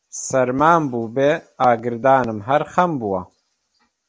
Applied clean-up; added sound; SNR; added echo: none; none; none; none.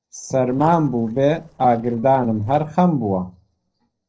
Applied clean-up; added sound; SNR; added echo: neural separator model SepFormer DNS4.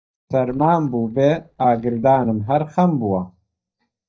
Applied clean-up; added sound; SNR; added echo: neural mask model DeepFilterNet 3.